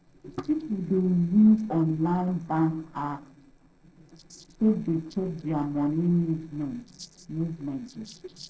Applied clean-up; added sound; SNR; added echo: neural separator model SepFormer DNS4.